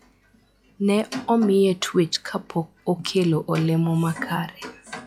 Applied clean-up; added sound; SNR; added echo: classical method log-MMSE.